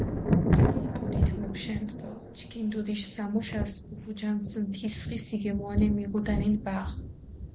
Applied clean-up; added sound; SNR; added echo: none; Thunder; -2 dB; none.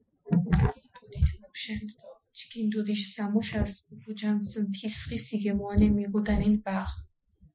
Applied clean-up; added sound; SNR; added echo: classical method Wiener filter.